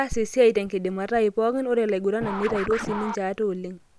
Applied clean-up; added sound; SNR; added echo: none; Scratching (performance technique); 12 dB; none.